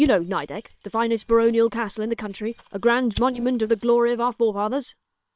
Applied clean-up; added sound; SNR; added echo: neural separator model SepFormer WHAM!.